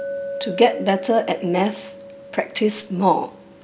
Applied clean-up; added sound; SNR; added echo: none; Chink, clink; 11 dB; none.